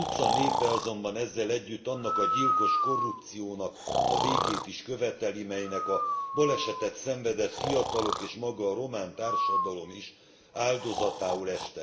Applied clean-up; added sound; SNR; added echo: none; Breathing; 0 dB; reverberation time 0.6 s.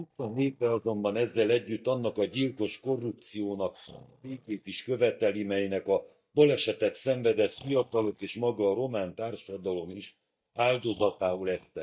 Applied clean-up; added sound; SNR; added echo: neural mask model DeepFilterNet 3.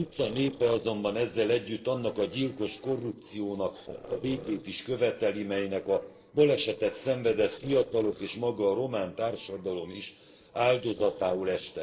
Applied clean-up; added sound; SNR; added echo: neural separator model SepFormer DNS4.